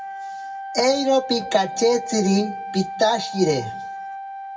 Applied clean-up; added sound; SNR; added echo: none; Wind instrument, woodwind instrument; 10 dB; reverberation time 0.4 s.